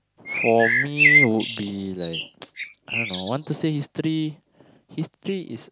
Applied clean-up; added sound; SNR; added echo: none; Bird; -3 dB; none.